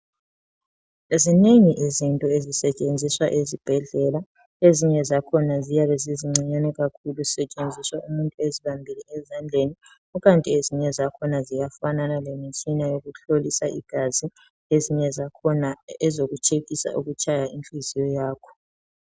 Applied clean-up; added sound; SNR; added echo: none; none; none; none.